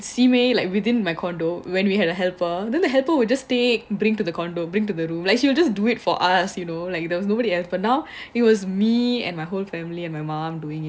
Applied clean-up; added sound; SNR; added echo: none; none; none; none.